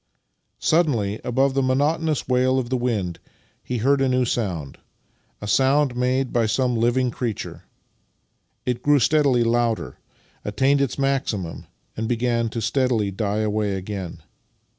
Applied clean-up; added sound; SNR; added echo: none; none; none; none.